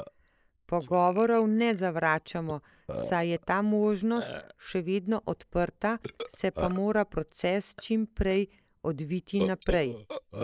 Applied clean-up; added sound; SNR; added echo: neural mask model Resemble Enhance denoiser.